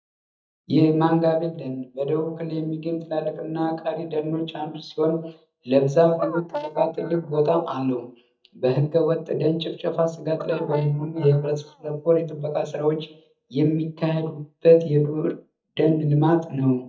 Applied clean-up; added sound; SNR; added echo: neural mask model DeepFilterNet 3.